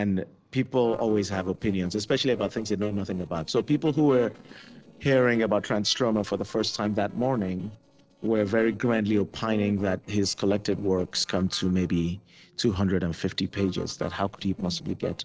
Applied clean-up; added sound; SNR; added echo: neural separator model SepFormer DNS4.